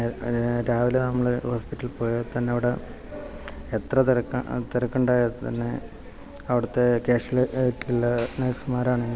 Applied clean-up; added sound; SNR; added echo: none; none; none; none.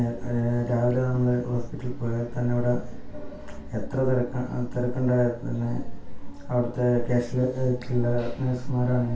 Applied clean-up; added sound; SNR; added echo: none; none; none; reverberation time 0.3 s.